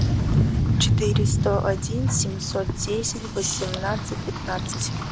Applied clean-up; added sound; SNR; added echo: none; Rain; -5 dB; none.